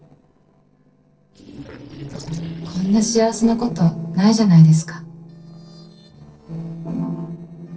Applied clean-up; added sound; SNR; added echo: neural separator model SepFormer DNS4.